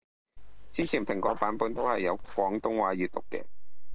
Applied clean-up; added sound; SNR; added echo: neural separator model SepFormer DNS4.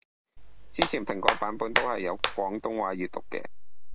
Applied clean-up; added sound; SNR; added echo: none; Hands; -1 dB; none.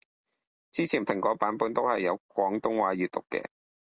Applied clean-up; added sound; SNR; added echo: none; none; none; none.